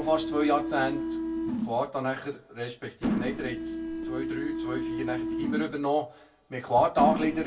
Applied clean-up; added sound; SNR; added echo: none; Mechanisms; 3 dB; reverberation time 0.2 s.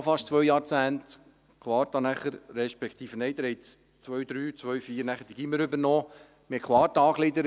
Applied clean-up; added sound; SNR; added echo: none; none; none; none.